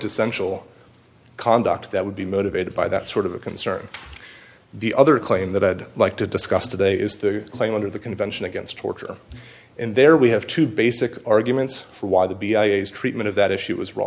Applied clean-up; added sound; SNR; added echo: none; none; none; none.